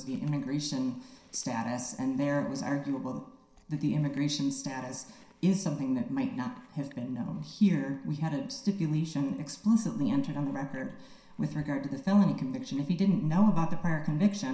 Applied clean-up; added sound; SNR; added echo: none; Chewing, mastication; 12 dB; reverberation time 0.7 s.